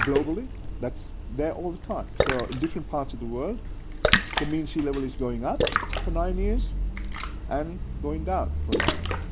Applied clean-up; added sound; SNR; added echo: none; Splash, splatter; -3 dB; none.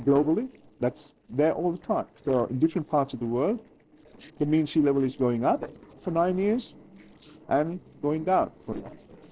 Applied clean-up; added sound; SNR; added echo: neural separator model SepFormer DNS4.